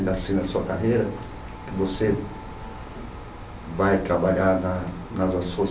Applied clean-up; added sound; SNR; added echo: none; Domestic sounds, home sounds; 16 dB; none.